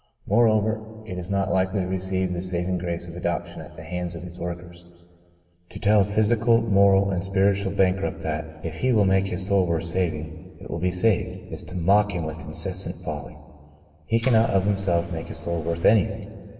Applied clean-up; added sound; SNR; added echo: none; Mechanisms; 17 dB; reverberation time 2.0 s.